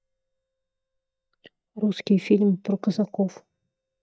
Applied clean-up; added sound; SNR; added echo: neural mask model DeepFilterNet 3.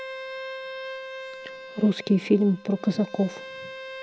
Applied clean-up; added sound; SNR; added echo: none; Bowed string instrument; 12 dB; none.